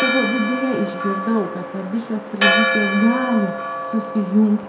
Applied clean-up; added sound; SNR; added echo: none; Church bell; 2 dB; reverberation time 0.6 s.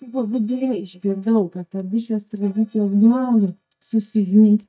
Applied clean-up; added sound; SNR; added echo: neural mask model DeepFilterNet 3.